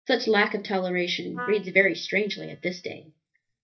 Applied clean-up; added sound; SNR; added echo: neural mask model DeepFilterNet 3.